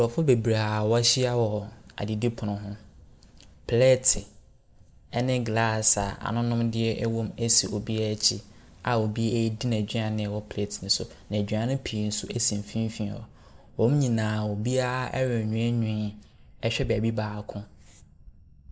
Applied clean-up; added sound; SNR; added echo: none; none; none; none.